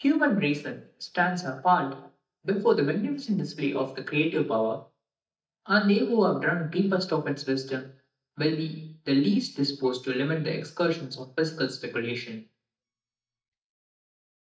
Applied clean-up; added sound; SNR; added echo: neural mask model DeepFilterNet 3.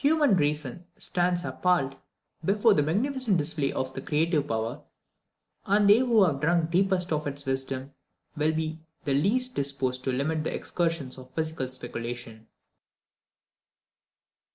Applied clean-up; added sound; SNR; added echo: none; none; none; none.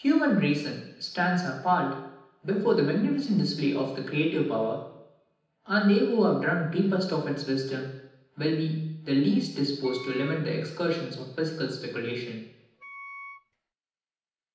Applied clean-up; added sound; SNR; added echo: none; Wind instrument, woodwind instrument; 18 dB; reverberation time 0.9 s.